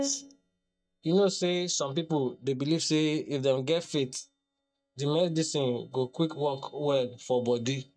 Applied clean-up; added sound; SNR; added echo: neural mask model DeepFilterNet 3.